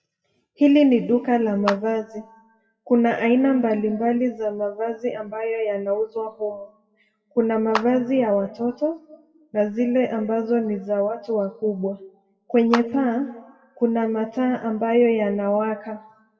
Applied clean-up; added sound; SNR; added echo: classical method WPE with log-MMSE.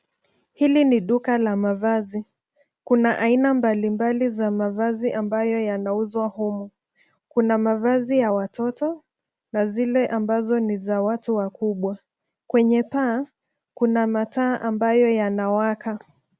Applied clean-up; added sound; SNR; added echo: none; none; none; none.